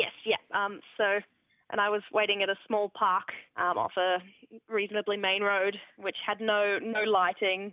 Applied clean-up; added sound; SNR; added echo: none; none; none; none.